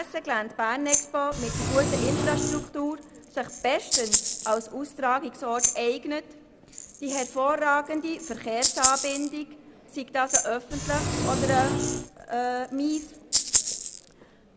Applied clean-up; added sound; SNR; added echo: none; Engine + Rattle (instrument); 1 dB; none.